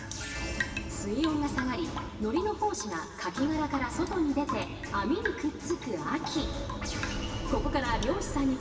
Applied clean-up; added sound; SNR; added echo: none; Drip / Rain; 12 dB; reverberation time 2.4 s.